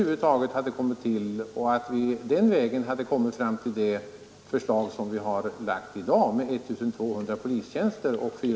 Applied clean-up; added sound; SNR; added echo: none; none; none; none.